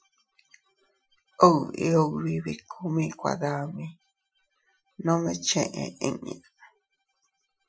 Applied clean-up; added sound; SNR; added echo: classical method Wiener filter.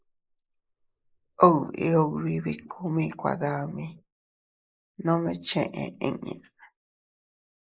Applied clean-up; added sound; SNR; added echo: neural mask model Resemble Enhance denoiser.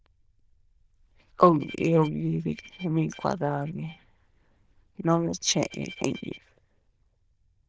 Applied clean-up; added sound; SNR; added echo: neural diffusion model UNIVERSE++.